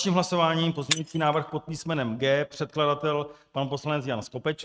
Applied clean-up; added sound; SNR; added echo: neural mask model RNNoise.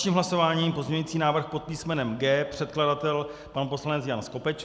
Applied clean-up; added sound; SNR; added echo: none; none; none; none.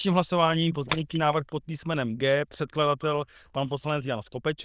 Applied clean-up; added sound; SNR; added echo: neural diffusion model UNIVERSE++.